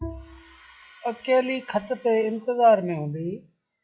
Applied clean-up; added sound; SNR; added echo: classical method log-MMSE.